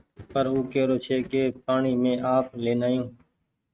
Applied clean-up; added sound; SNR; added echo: neural mask model RNNoise.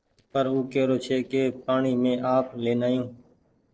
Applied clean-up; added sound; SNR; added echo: neural separator model SepFormer DNS4.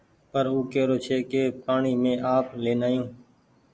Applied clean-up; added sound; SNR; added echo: none; none; none; none.